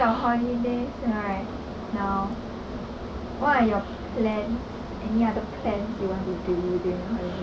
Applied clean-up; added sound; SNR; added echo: none; none; none; none.